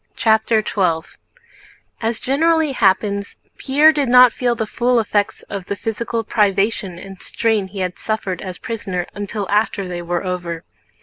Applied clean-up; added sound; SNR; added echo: none; none; none; none.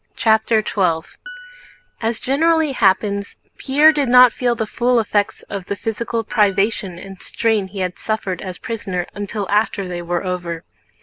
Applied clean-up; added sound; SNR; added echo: none; Piano; 20 dB; none.